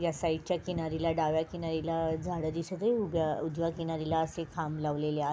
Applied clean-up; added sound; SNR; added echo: none; none; none; none.